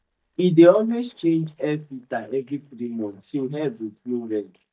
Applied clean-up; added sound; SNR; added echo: neural mask model DeepFilterNet 3.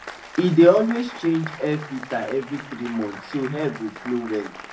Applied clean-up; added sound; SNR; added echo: none; Applause; 15 dB; reverberation time 0.4 s.